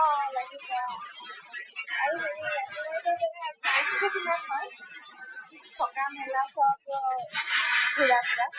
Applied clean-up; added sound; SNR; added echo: classical method Wiener filter.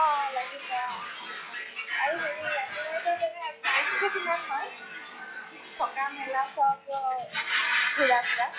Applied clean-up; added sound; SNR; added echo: classical method log-MMSE.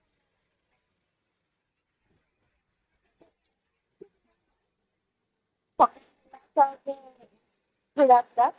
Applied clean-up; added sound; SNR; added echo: neural mask model DeepFilterNet 3.